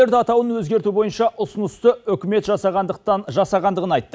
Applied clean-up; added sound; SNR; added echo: none; none; none; none.